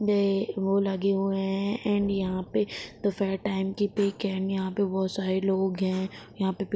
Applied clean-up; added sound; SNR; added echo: none; none; none; none.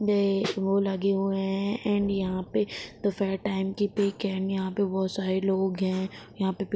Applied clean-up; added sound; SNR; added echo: none; Snare drum; 8 dB; none.